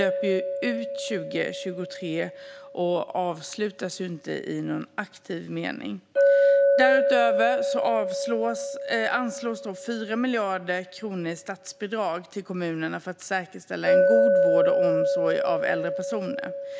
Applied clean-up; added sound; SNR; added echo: none; Chink, clink; -3 dB; none.